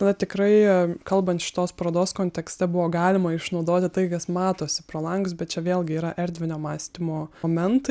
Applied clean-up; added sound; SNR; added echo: none; none; none; none.